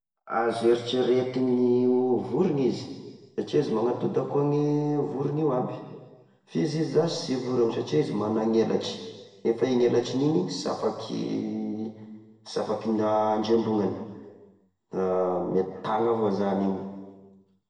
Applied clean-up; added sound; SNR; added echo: none; none; none; reverberation time 1.2 s.